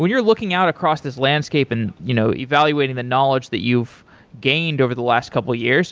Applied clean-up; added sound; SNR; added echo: none; none; none; none.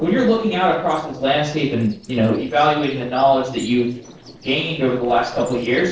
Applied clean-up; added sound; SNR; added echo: neural separator model SepFormer DNS4.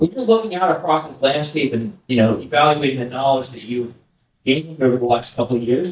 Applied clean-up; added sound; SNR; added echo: neural mask model DeepFilterNet 3.